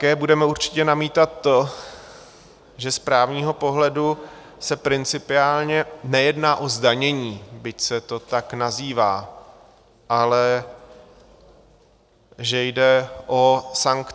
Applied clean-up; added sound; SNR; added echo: none; none; none; none.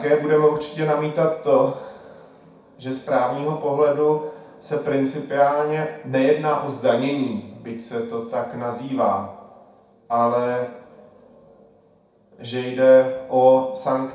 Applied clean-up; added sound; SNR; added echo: none; none; none; reverberation time 0.6 s.